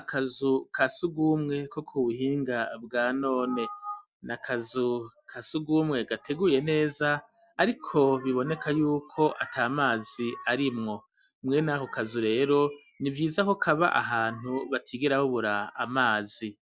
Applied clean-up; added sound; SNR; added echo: none; none; none; none.